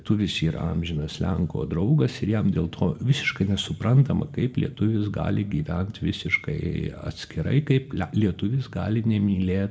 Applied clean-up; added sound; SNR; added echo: none; none; none; reverberation time 1.1 s.